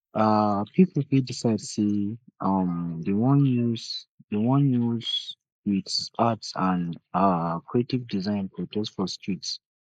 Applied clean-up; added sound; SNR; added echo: neural mask model Resemble Enhance denoiser.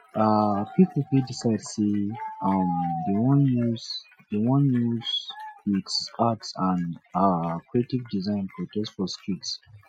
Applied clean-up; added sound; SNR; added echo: classical method Wiener filter.